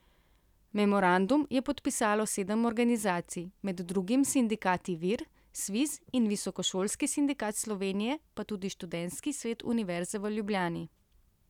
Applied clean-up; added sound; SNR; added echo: none; none; none; none.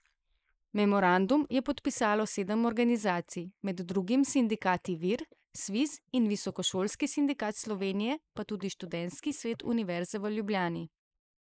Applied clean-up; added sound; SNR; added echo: neural mask model Resemble Enhance denoiser.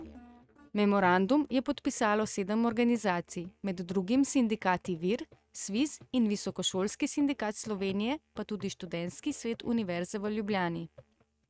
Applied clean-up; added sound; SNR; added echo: neural mask model RNNoise.